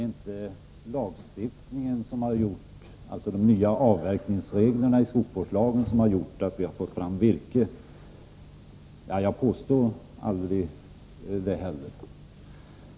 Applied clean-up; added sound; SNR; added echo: none; none; none; none.